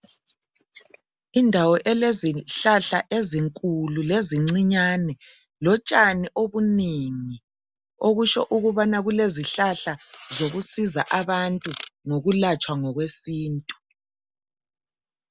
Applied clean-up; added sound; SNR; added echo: none; none; none; none.